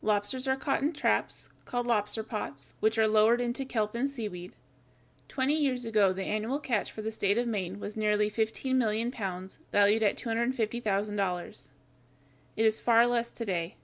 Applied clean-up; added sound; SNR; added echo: none; none; none; none.